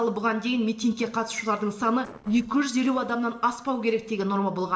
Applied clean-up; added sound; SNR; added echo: neural separator model SepFormer DNS4.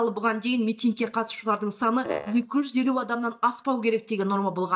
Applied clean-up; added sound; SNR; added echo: neural mask model DeepFilterNet 3.